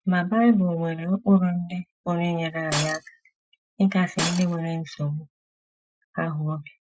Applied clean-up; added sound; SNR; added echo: classical method Wiener filter.